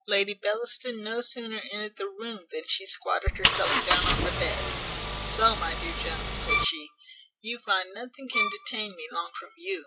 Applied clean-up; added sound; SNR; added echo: none; Bowed string instrument + Engine; -3 dB; none.